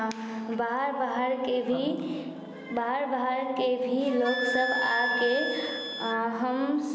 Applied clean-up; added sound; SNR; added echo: none; Wind instrument, woodwind instrument; 5 dB; none.